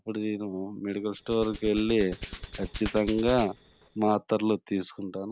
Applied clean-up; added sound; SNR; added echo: none; Hands; 10 dB; none.